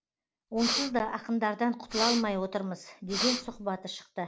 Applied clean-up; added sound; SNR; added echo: none; Breathing; 4 dB; none.